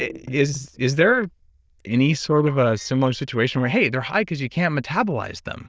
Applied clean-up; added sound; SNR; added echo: neural diffusion model UNIVERSE++.